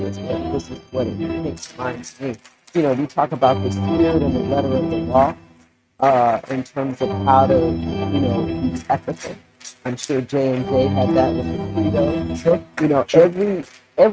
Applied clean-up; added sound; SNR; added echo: neural mask model RNNoise.